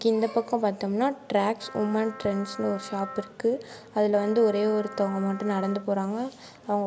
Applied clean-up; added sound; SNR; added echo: none; Wind instrument, woodwind instrument; 16 dB; none.